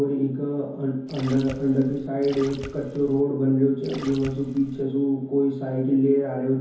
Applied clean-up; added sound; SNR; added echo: none; Splash, splatter; 18 dB; reverberation time 0.9 s.